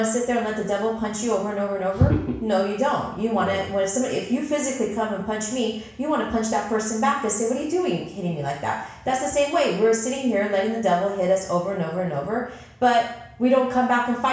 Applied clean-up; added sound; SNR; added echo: none; none; none; reverberation time 0.7 s.